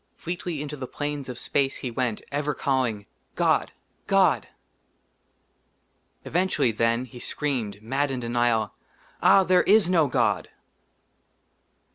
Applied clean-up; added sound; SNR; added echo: none; none; none; none.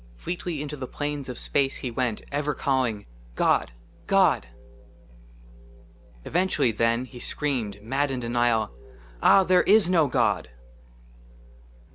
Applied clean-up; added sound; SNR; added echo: none; Musical instrument; 19 dB; none.